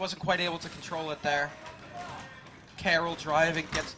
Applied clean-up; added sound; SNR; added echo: none; Slam; 14 dB; reverberation time 0.3 s.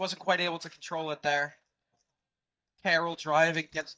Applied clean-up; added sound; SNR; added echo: neural mask model DeepFilterNet 3.